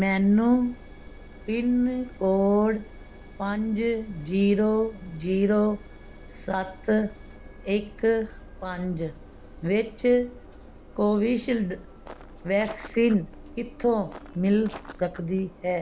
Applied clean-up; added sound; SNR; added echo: none; Walk, footsteps + Engine; 18 dB; none.